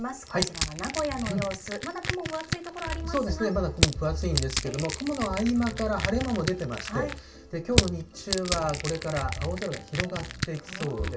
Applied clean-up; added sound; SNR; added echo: none; Crushing; 3 dB; reverberation time 0.2 s.